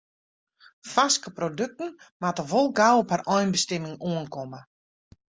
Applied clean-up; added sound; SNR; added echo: none; none; none; none.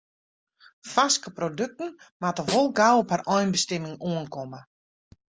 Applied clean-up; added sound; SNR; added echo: none; Snare drum; 12 dB; none.